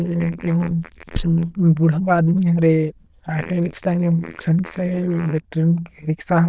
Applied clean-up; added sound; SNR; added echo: neural diffusion model UNIVERSE++.